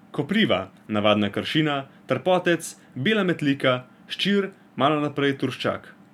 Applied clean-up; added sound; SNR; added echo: none; none; none; none.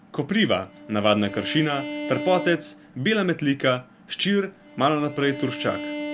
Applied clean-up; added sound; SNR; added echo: none; Bowed string instrument; 11 dB; none.